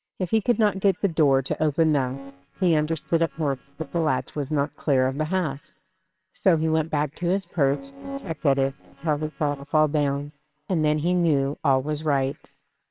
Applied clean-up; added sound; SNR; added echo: neural separator model SepFormer WHAMR!.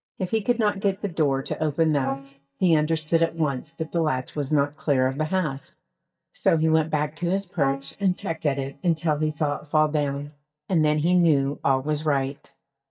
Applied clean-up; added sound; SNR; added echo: neural mask model DeepFilterNet 3.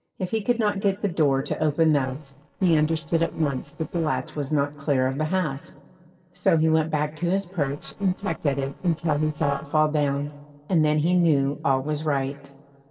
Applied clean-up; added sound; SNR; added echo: neural separator model SepFormer DNS4.